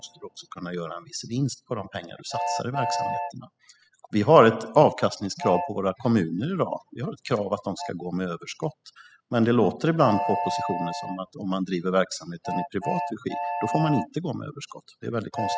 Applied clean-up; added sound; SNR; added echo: classical method spectral subtraction.